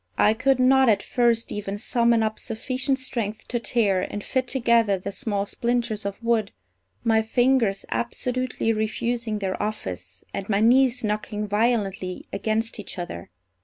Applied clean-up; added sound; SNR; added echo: none; none; none; none.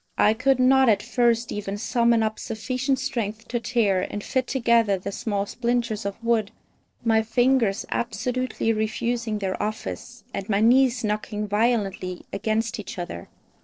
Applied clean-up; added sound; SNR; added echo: neural separator model SepFormer DNS4.